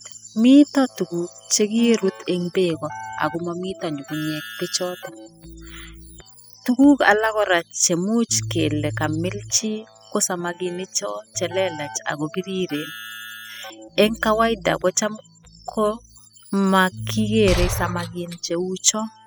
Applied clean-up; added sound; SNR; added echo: classical method spectral subtraction.